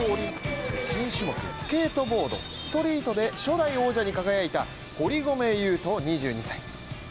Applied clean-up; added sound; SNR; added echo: none; Rattle (instrument) + Engine / Aircraft; 16 dB; none.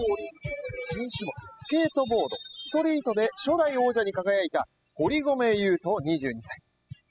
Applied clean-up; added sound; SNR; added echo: classical method spectral subtraction.